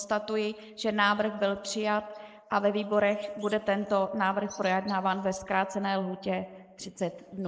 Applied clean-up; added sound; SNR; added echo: neural mask model Resemble Enhance denoiser.